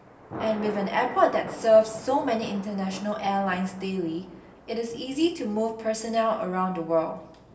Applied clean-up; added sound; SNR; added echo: none; Thunder; 16 dB; reverberation time 0.7 s.